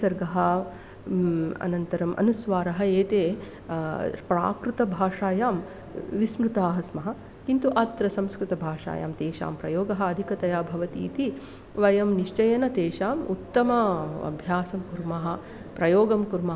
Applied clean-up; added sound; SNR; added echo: none; none; none; none.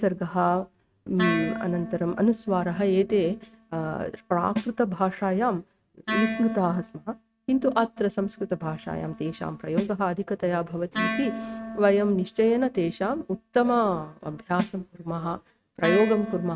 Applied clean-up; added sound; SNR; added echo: neural mask model RNNoise.